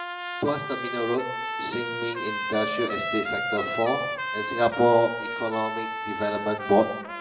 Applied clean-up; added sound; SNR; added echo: none; Trumpet; 4 dB; reverberation time 0.9 s.